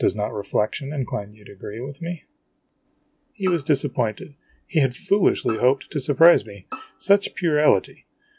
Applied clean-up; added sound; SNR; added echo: none; Bowed string instrument; 18 dB; none.